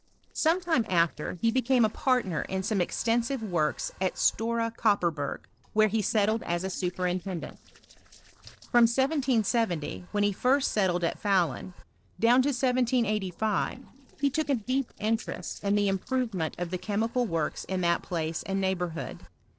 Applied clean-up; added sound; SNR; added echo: neural separator model SepFormer DNS4.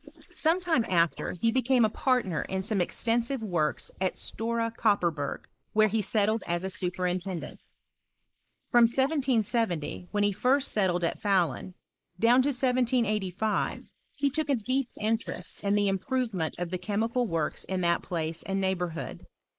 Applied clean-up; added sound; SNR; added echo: neural mask model Resemble Enhance denoiser.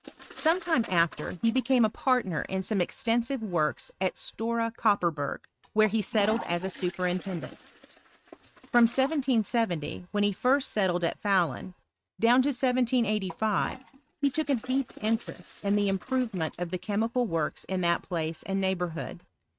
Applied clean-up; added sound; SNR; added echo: neural mask model RNNoise.